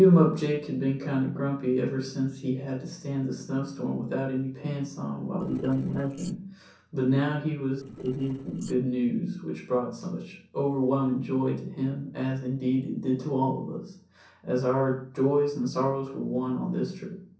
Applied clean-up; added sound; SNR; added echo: neural separator model SepFormer DNS4.